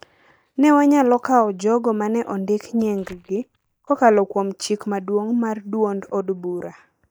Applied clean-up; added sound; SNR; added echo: neural mask model DeepFilterNet 3.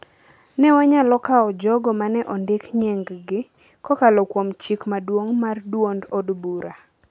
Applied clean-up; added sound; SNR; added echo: none; none; none; none.